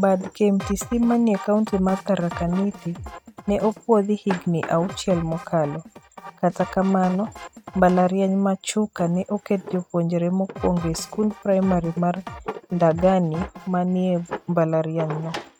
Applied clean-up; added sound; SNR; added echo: neural mask model RNNoise.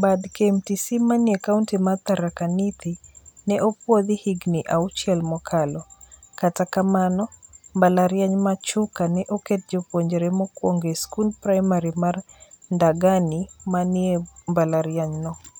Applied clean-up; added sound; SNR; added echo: none; none; none; none.